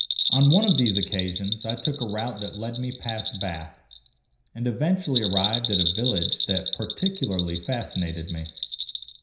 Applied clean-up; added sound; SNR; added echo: none; Bell; 3 dB; reverberation time 0.5 s.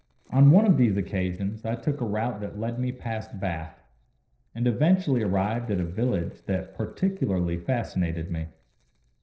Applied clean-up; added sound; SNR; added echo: neural separator model SepFormer DNS4.